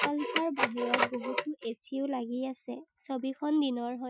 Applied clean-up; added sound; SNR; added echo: classical method Wiener filter.